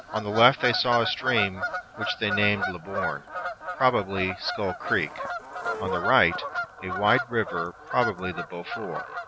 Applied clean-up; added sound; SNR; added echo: none; Bird vocalization, bird call, bird song / Fowl; 6 dB; none.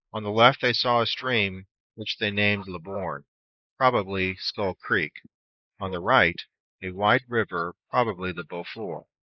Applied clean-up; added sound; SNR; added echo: neural mask model Resemble Enhance denoiser.